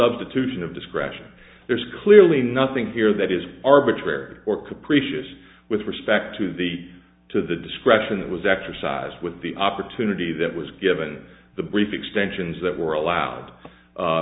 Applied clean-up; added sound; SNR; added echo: none; none; none; none.